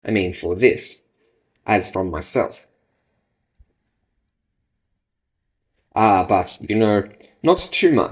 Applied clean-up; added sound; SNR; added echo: neural mask model DeepFilterNet 3.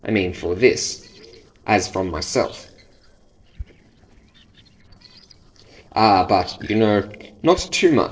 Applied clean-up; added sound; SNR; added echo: neural separator model SepFormer DNS4.